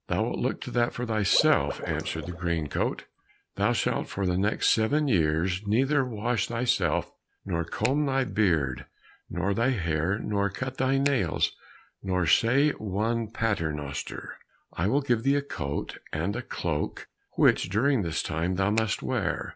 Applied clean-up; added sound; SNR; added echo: none; Finger snapping + Water / Liquid; 10 dB; none.